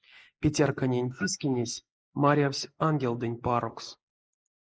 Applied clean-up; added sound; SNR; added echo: neural mask model Resemble Enhance denoiser.